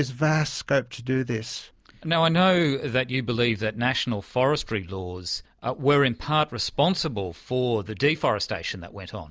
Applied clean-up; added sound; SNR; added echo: none; none; none; none.